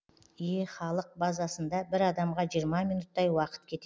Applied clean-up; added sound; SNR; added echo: none; none; none; none.